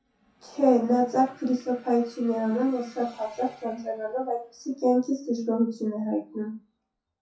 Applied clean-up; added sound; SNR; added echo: classical method WPE with log-MMSE.